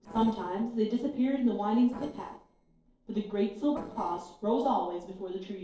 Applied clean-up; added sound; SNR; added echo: neural separator model SepFormer DNS4.